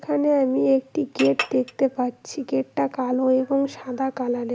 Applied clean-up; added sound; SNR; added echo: none; Chink, clink; 10 dB; none.